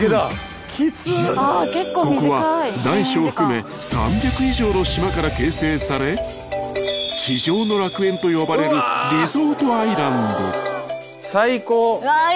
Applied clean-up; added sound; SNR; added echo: none; none; none; none.